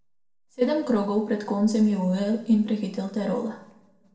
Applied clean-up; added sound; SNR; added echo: none; none; none; reverberation time 0.7 s.